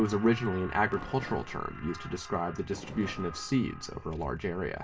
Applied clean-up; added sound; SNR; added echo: none; Fireworks; 17 dB; reverberation time 0.2 s.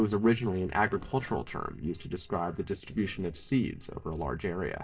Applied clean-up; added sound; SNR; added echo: neural separator model SepFormer DNS4.